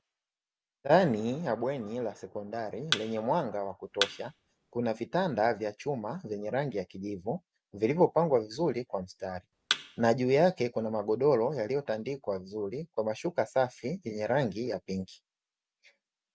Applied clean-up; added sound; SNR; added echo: none; Thump, thud; 7 dB; none.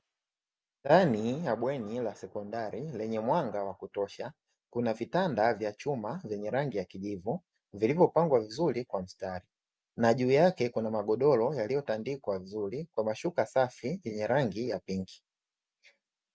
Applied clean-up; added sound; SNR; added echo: none; none; none; none.